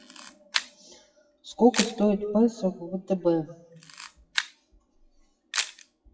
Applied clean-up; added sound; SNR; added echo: classical method WPE with log-MMSE.